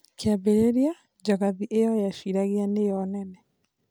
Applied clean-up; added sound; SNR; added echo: none; none; none; none.